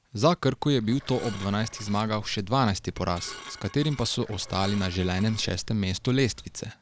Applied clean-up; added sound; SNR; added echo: none; Dishes, pots, and pans / Glass + Water; 16 dB; none.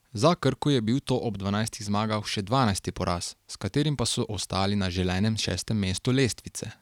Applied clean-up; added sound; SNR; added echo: none; none; none; none.